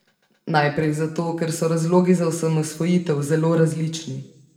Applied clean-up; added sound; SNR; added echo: none; none; none; reverberation time 0.6 s.